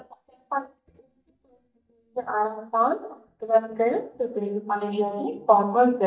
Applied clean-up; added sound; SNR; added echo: neural mask model DeepFilterNet 3.